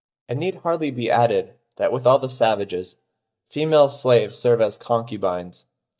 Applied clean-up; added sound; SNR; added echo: neural mask model DeepFilterNet 3.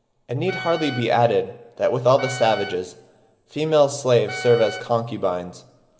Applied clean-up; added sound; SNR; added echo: none; Wind instrument, woodwind instrument; 14 dB; reverberation time 0.9 s.